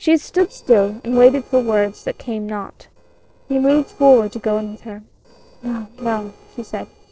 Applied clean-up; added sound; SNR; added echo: neural separator model SepFormer DNS4.